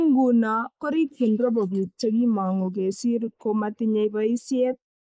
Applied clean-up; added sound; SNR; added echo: neural mask model Resemble Enhance denoiser.